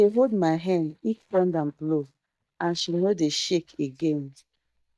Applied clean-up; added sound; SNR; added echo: neural mask model DeepFilterNet 3.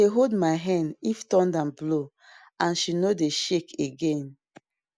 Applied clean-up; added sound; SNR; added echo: none; none; none; none.